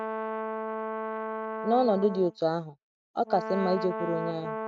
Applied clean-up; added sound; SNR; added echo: neural mask model RNNoise.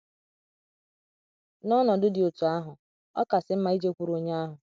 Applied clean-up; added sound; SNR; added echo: none; none; none; none.